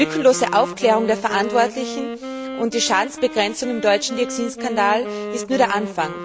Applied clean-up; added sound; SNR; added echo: none; Wind instrument, woodwind instrument; 9 dB; none.